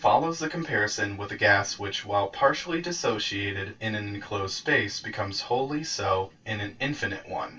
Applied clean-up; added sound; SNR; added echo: neural separator model SepFormer DNS4.